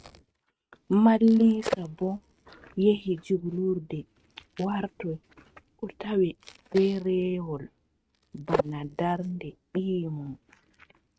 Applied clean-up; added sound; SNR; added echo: neural mask model RNNoise.